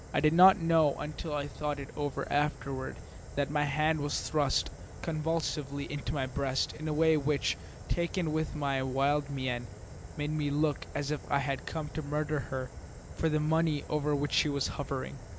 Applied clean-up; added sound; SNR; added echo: none; Fire; 14 dB; none.